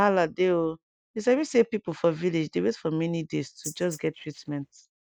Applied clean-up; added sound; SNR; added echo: neural mask model DeepFilterNet 3.